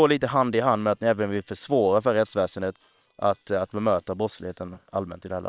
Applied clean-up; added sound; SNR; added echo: neural separator model SepFormer WHAM!.